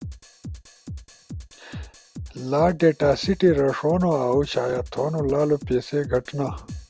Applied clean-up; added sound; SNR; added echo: none; Drum kit; 14 dB; none.